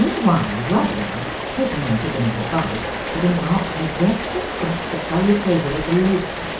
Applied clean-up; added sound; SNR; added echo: none; Rain; 6 dB; reverberation time 0.6 s.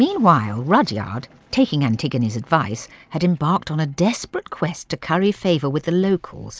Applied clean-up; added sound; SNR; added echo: none; none; none; none.